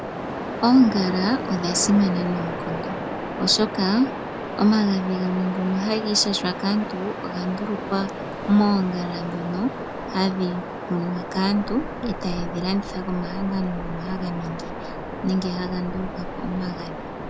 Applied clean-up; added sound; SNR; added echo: none; Waves, surf; 7 dB; none.